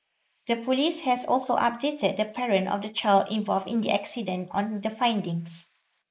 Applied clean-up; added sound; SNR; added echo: neural mask model Resemble Enhance denoiser.